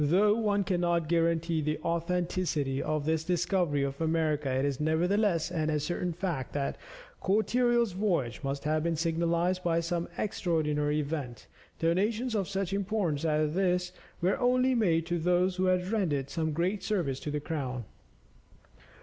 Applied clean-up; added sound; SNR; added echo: none; none; none; none.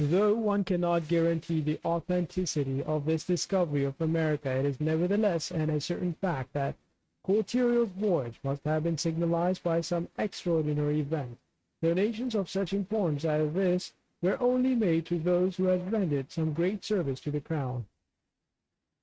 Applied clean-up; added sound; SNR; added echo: neural mask model RNNoise.